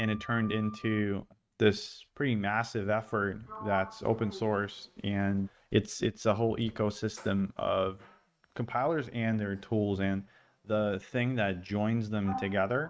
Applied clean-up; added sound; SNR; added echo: neural mask model RNNoise.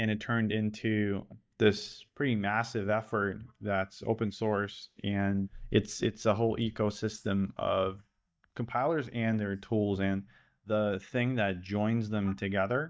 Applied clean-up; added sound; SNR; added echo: neural mask model DeepFilterNet 3.